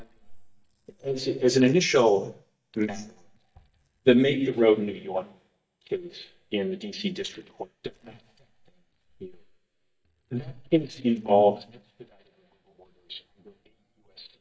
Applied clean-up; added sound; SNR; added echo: neural mask model DeepFilterNet 3.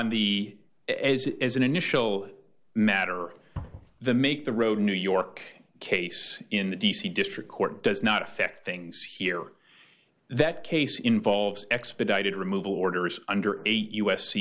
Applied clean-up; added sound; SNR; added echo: none; none; none; none.